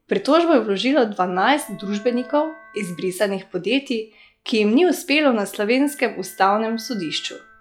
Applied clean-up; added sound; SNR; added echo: classical method log-MMSE.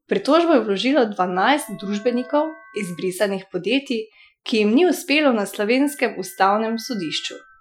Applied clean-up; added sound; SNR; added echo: classical method Wiener filter.